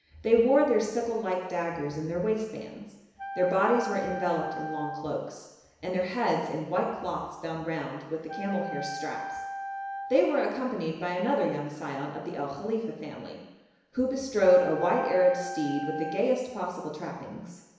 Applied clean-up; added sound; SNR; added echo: none; Wind instrument, woodwind instrument; 10 dB; reverberation time 1.0 s.